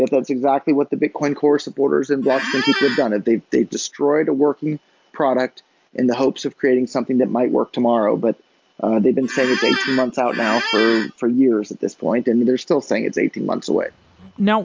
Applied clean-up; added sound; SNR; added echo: none; Squeak; 5 dB; none.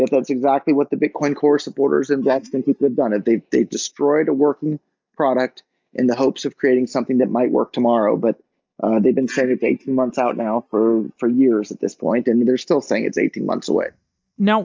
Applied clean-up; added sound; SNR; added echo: neural mask model DeepFilterNet 3.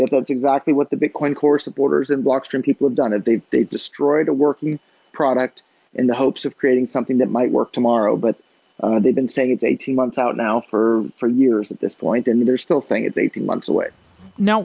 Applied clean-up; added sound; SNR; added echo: none; none; none; none.